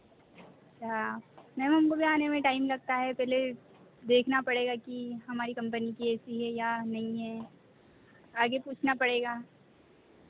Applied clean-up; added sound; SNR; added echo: none; none; none; none.